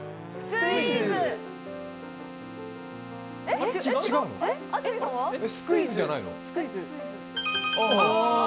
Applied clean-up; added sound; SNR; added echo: none; Keyboard (musical); 13 dB; none.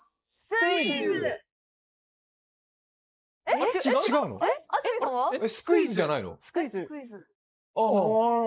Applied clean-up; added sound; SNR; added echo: neural mask model Resemble Enhance denoiser.